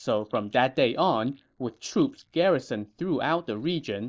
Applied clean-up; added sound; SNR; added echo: neural mask model Resemble Enhance denoiser.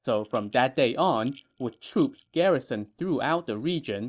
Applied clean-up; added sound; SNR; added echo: neural mask model DeepFilterNet 3.